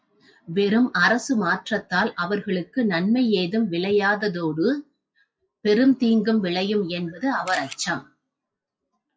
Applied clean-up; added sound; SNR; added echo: classical method log-MMSE.